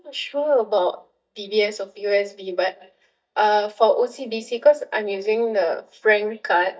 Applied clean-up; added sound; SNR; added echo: neural mask model DeepFilterNet 3.